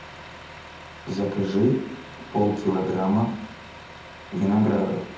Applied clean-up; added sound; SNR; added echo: none; Truck; 16 dB; reverberation time 0.8 s.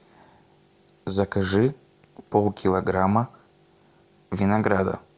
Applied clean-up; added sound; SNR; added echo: none; none; none; none.